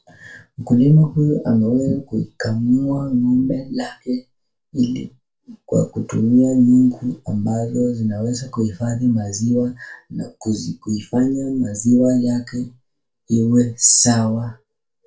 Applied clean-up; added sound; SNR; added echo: none; none; none; reverberation time 0.2 s.